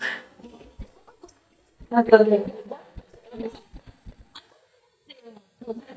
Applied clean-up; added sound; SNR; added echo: neural mask model DeepFilterNet 3.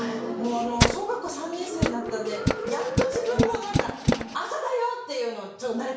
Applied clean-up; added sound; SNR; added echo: none; Tools; -3 dB; reverberation time 0.6 s.